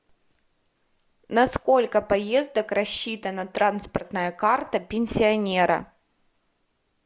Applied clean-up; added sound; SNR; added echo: none; none; none; none.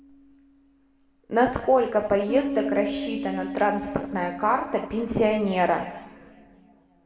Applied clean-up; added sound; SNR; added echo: none; Bass guitar; 10 dB; reverberation time 1.5 s.